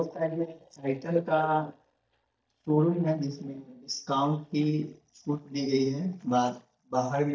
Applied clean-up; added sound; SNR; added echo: neural mask model DeepFilterNet 3.